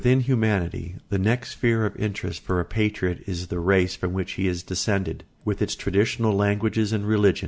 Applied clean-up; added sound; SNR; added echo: none; none; none; none.